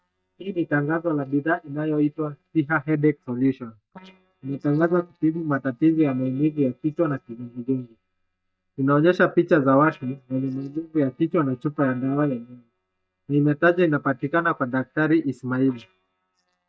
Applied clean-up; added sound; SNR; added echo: neural mask model DeepFilterNet 3.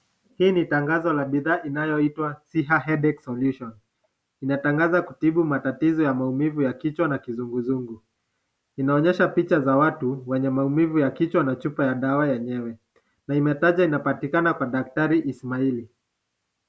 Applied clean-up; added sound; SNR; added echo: none; none; none; none.